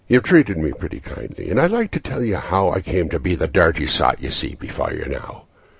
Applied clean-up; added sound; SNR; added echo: none; none; none; none.